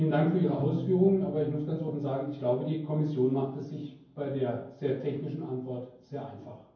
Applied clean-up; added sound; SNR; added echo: none; Bowed string instrument; 13 dB; reverberation time 0.9 s.